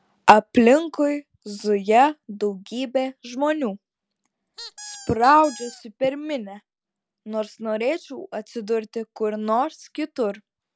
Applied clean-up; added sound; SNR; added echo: none; Squeak; 17 dB; none.